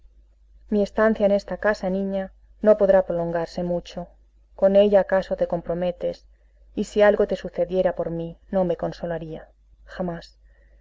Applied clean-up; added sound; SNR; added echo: none; none; none; none.